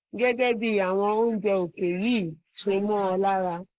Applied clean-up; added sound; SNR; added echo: neural mask model Resemble Enhance denoiser.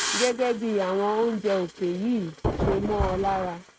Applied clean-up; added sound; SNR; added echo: neural mask model RNNoise.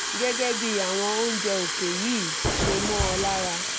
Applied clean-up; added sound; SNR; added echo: none; Fill (with liquid) / Water tap, faucet + Thunder; -1 dB; none.